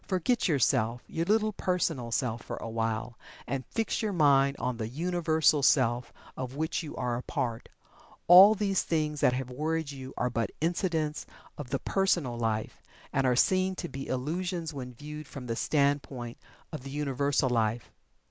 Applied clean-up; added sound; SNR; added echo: none; none; none; none.